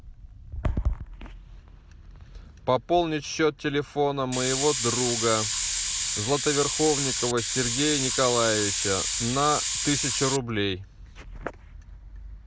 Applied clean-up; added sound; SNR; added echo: none; Hiss; 0 dB; none.